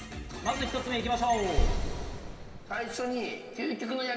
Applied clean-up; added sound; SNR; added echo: none; Boom; 0 dB; reverberation time 2.9 s.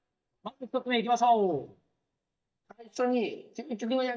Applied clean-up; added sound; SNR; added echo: neural mask model DeepFilterNet 3.